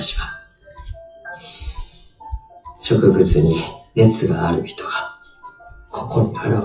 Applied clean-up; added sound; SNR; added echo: classical method WPE with log-MMSE.